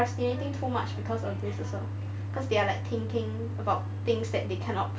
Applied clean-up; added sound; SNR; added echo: none; none; none; none.